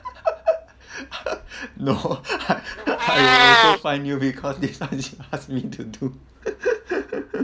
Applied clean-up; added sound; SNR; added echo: none; Meow; -1 dB; none.